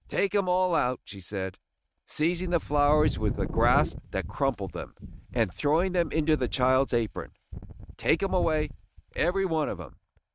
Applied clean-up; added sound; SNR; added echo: neural mask model RNNoise.